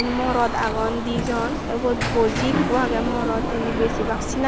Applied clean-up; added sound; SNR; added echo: none; Alarm; 1 dB; none.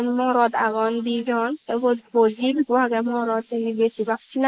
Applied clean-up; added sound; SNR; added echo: neural mask model Resemble Enhance denoiser.